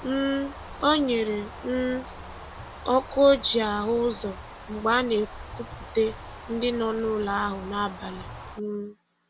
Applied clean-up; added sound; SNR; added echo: none; Bird; 14 dB; none.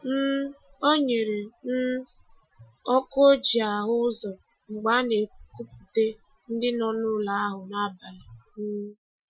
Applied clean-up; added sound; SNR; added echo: classical method Wiener filter.